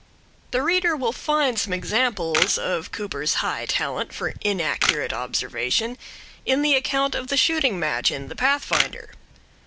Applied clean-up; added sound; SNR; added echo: none; Camera; 4 dB; none.